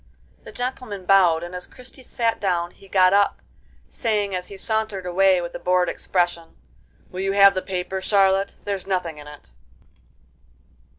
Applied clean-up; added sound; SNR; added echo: none; none; none; none.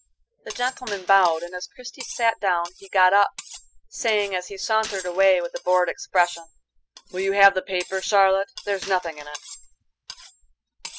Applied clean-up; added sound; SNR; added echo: classical method spectral subtraction.